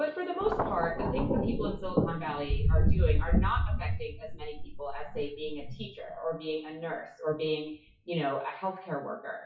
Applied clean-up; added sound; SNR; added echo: classical method WPE with log-MMSE.